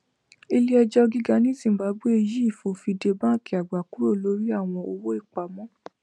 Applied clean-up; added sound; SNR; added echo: none; none; none; none.